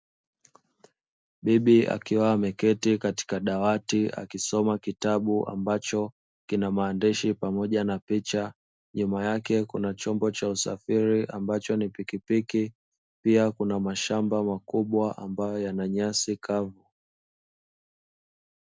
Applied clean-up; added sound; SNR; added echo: none; none; none; none.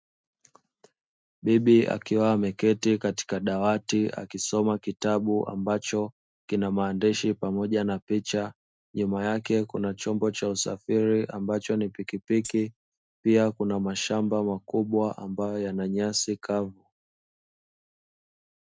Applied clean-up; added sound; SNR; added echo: neural mask model RNNoise.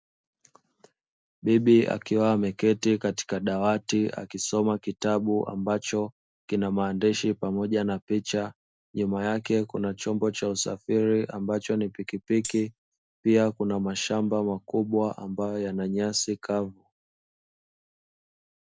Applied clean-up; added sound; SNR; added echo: none; Tambourine; 12 dB; none.